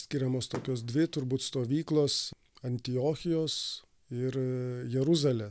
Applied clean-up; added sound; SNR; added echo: none; Fireworks; 20 dB; none.